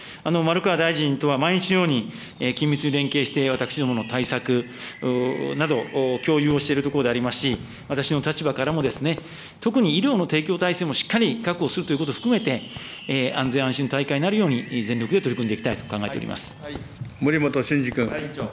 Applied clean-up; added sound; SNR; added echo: none; Fireworks; 19 dB; none.